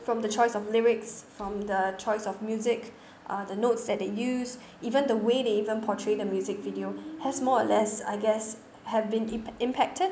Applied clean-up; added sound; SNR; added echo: none; Squeak; 19 dB; none.